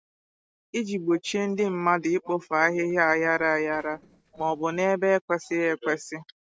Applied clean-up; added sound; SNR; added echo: neural separator model SepFormer DNS4.